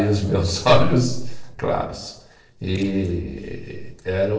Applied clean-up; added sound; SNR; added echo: neural separator model SepFormer DNS4.